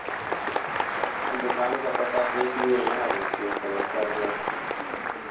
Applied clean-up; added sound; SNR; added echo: none; Applause; -2 dB; reverberation time 0.3 s.